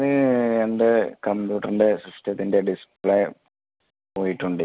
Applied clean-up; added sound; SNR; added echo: none; none; none; none.